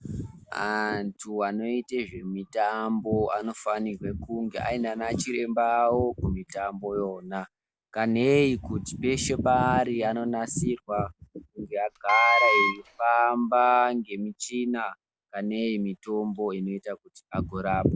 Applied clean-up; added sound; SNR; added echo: none; Wind instrument, woodwind instrument; -3 dB; none.